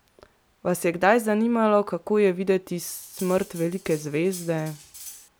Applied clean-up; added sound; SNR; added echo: none; Cutlery, silverware; 19 dB; none.